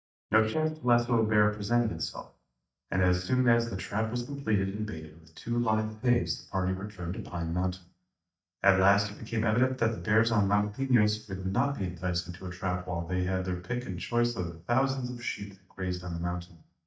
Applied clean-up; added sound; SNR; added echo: neural mask model DeepFilterNet 3.